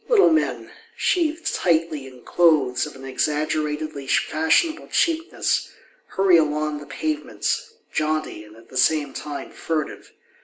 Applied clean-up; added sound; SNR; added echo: none; none; none; none.